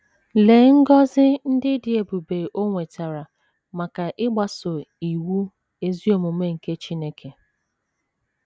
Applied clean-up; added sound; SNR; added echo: none; none; none; none.